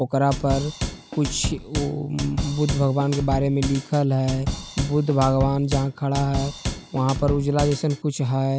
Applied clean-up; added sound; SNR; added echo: none; Drum / Drum kit; 7 dB; none.